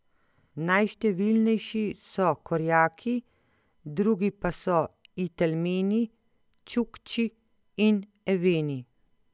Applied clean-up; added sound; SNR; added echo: none; none; none; none.